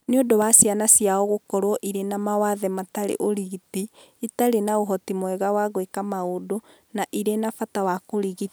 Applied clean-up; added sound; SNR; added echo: none; none; none; none.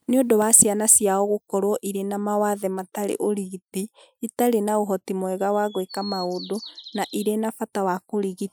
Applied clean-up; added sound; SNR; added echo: classical method Wiener filter.